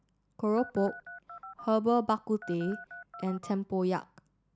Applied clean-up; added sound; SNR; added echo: none; Telephone; 14 dB; none.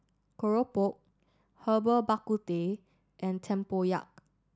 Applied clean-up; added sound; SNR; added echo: none; none; none; none.